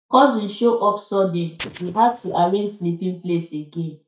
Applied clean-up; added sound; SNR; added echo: neural mask model DeepFilterNet 3.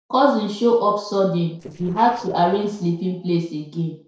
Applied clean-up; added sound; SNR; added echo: neural separator model SepFormer DNS4.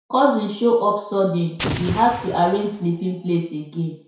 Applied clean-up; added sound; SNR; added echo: none; Explosion; 8 dB; reverberation time 0.6 s.